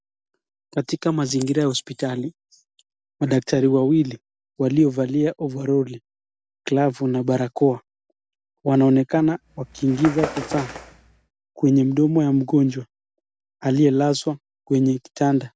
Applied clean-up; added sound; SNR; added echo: none; Bird; 12 dB; none.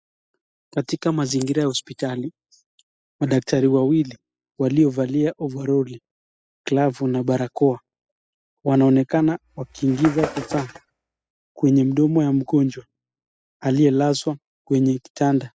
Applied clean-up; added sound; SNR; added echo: classical method spectral subtraction.